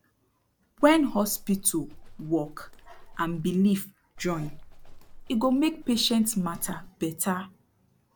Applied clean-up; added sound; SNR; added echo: none; Livestock, farm animals, working animals; 15 dB; none.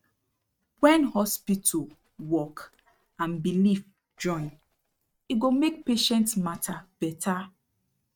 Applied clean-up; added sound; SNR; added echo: neural mask model RNNoise.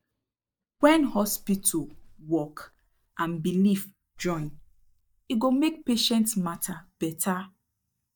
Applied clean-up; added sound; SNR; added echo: neural mask model DeepFilterNet 3.